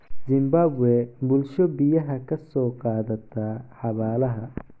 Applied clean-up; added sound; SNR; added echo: none; none; none; none.